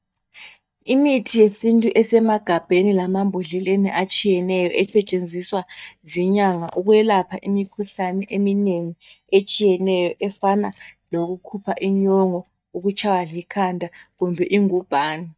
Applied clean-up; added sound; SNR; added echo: neural mask model DeepFilterNet 3.